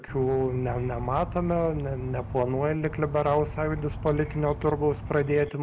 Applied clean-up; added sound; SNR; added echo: none; Insect; 10 dB; none.